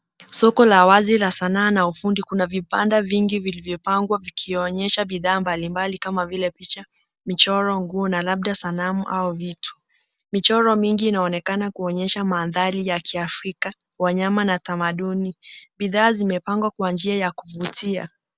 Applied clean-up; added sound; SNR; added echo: none; none; none; none.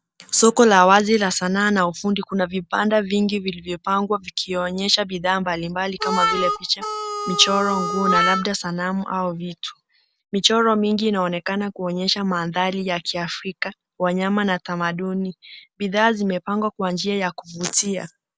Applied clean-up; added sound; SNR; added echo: none; Harmonica; 2 dB; none.